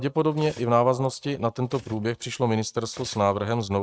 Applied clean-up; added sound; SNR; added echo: neural mask model RNNoise.